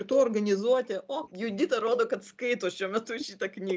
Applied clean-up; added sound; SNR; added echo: none; Cowbell; 15 dB; none.